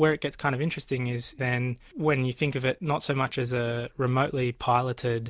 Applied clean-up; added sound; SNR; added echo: none; none; none; none.